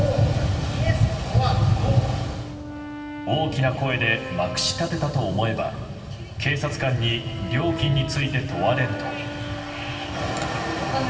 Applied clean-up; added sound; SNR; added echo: none; Brass instrument; 14 dB; reverberation time 2.1 s.